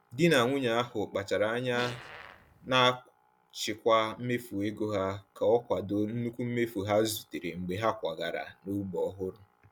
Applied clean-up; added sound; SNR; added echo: none; Fart; 16 dB; none.